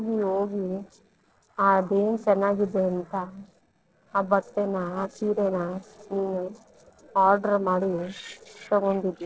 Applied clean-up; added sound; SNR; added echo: neural separator model SepFormer DNS4.